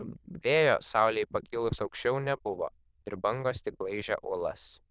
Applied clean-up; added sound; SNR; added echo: neural diffusion model UNIVERSE++.